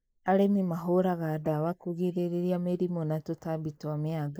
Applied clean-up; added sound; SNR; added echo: neural mask model Resemble Enhance denoiser.